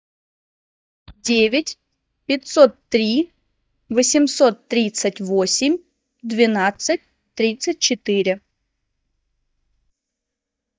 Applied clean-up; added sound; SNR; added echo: neural mask model DeepFilterNet 3.